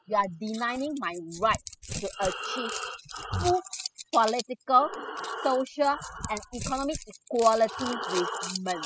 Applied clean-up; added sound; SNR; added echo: classical method spectral subtraction.